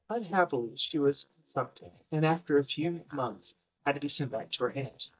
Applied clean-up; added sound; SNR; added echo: neural mask model DeepFilterNet 3.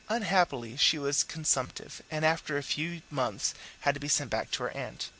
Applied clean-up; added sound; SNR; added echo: none; none; none; none.